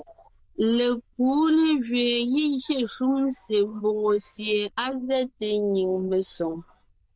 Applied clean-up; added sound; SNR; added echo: neural diffusion model UNIVERSE++.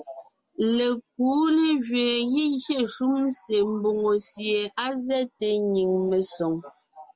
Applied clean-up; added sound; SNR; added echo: none; none; none; none.